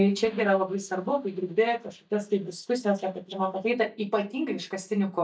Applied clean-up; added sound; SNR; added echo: neural mask model DeepFilterNet 3.